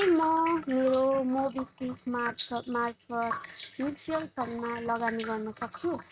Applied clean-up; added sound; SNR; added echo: neural mask model RNNoise.